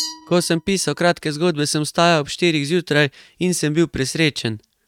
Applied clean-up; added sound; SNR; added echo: neural mask model RNNoise.